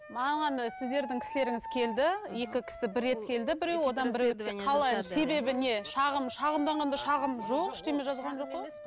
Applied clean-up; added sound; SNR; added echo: none; Wind instrument, woodwind instrument; 13 dB; none.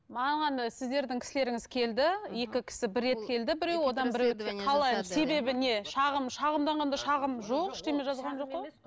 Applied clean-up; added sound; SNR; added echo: none; none; none; none.